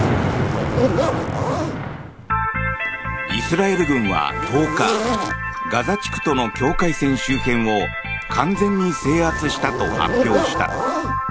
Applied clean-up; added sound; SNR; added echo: none; Zipper (clothing); 5 dB; none.